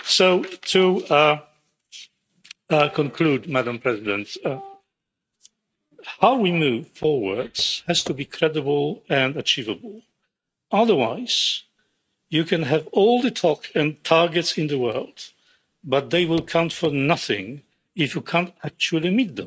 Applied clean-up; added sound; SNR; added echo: neural mask model RNNoise.